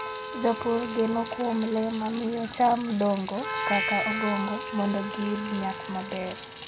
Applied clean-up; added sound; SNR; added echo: none; Sink (filling or washing) / Water tap, faucet + Harmonica; 3 dB; none.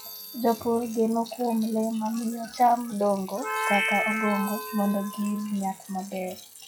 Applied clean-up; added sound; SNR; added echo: classical method log-MMSE.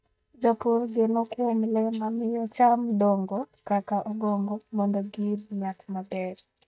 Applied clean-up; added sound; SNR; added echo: neural mask model DeepFilterNet 3.